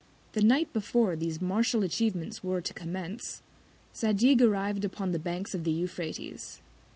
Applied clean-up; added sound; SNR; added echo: none; none; none; none.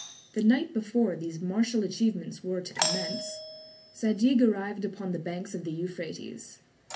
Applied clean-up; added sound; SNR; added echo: none; Doorbell; 11 dB; reverberation time 0.3 s.